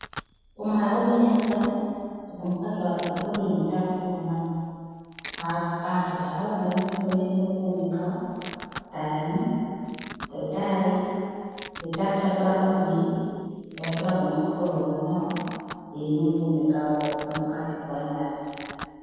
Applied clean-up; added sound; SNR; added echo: none; Domestic sounds, home sounds; 18 dB; reverberation time 2.2 s.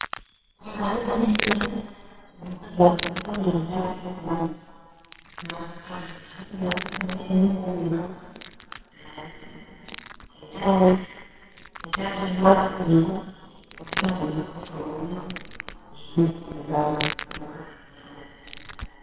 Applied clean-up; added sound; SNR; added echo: neural separator model SepFormer WHAMR!.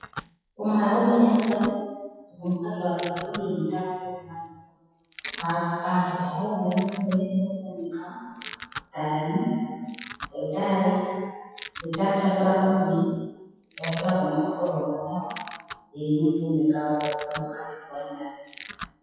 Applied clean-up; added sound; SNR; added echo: classical method WPE with log-MMSE.